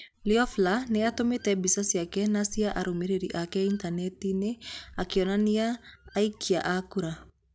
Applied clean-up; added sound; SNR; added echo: none; Squeak; 19 dB; none.